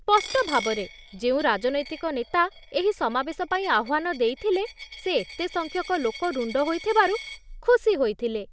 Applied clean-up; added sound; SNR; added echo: none; Coin (dropping); 16 dB; none.